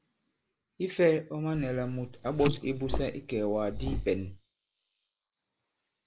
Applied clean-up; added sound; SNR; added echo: neural mask model Resemble Enhance denoiser.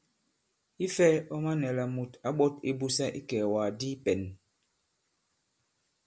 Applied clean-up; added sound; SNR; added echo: none; none; none; none.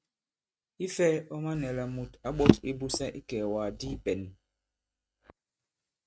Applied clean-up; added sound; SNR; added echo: neural mask model RNNoise.